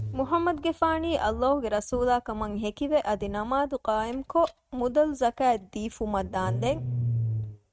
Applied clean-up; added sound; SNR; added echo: neural mask model RNNoise.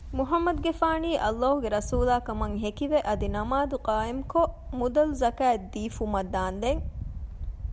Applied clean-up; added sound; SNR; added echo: none; none; none; none.